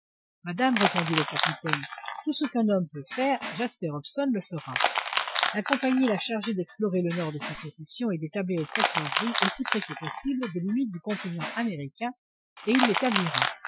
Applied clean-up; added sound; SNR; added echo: classical method Wiener filter.